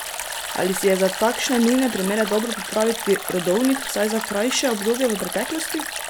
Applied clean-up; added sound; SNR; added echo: none; Stream; 8 dB; none.